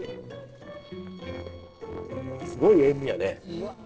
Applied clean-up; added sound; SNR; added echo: neural separator model SepFormer DNS4.